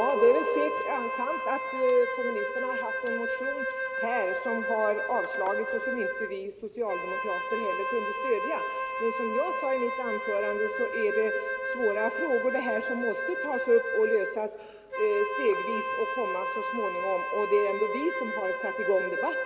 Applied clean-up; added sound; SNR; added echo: none; Wind instrument, woodwind instrument; 3 dB; none.